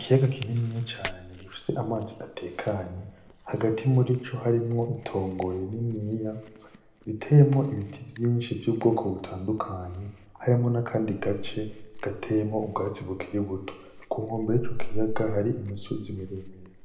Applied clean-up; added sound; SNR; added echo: none; Chewing, mastication; 9 dB; reverberation time 0.8 s.